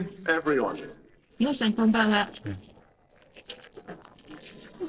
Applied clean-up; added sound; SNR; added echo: neural separator model SepFormer DNS4.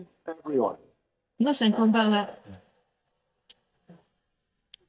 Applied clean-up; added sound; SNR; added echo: neural mask model DeepFilterNet 3.